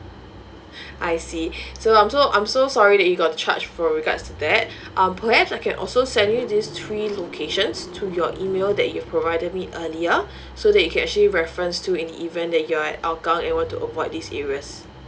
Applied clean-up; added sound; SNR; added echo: none; Engine starting / Car; 18 dB; none.